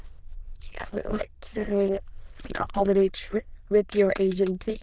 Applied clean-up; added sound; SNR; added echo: neural diffusion model UNIVERSE++.